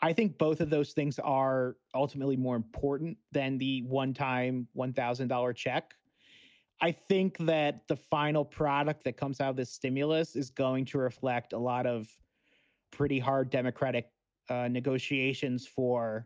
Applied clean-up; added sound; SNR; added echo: none; none; none; none.